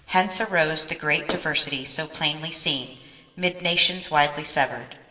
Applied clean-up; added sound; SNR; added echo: none; Fireworks; 18 dB; reverberation time 2.6 s.